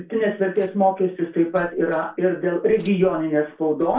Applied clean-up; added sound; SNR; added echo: neural separator model SepFormer DNS4.